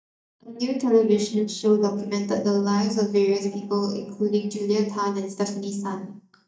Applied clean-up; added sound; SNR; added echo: neural mask model DeepFilterNet 3.